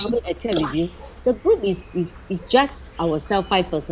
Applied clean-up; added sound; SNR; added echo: none; Insect; 18 dB; none.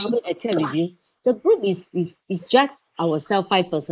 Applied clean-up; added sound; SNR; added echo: neural mask model Resemble Enhance denoiser.